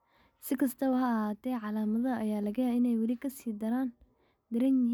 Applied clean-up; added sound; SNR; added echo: none; none; none; none.